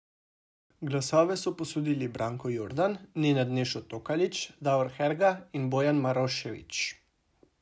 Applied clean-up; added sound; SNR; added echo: none; none; none; none.